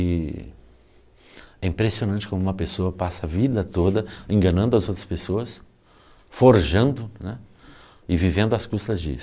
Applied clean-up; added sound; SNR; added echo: none; none; none; none.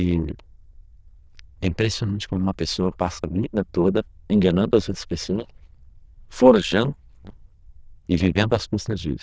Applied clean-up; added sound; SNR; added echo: neural diffusion model UNIVERSE++.